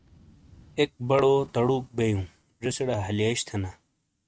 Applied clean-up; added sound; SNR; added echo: neural mask model RNNoise.